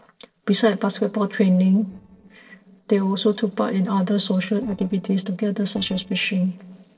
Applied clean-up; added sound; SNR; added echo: neural separator model SepFormer DNS4.